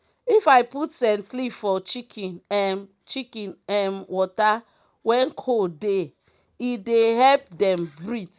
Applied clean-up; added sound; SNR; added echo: none; none; none; none.